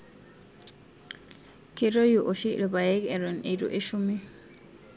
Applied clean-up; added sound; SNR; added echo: none; none; none; none.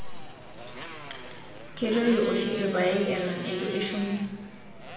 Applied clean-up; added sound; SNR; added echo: none; Motorcycle; 11 dB; reverberation time 1.1 s.